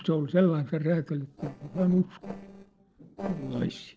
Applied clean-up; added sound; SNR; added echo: neural separator model SepFormer DNS4.